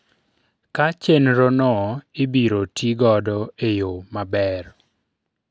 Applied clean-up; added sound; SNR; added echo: none; none; none; none.